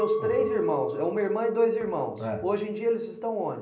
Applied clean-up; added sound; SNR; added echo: none; Chink, clink; 3 dB; reverberation time 0.5 s.